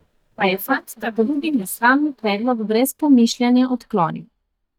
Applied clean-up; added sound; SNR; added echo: neural mask model DeepFilterNet 3.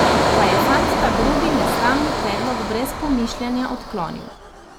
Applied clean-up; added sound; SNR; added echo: none; Engine; -3 dB; none.